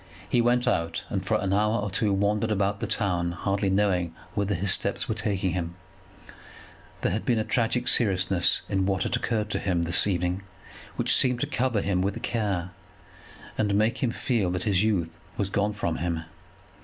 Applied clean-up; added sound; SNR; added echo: none; none; none; none.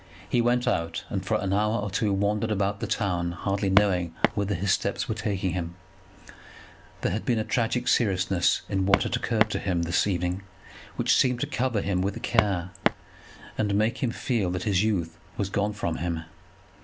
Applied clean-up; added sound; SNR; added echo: none; Walk, footsteps; -1 dB; none.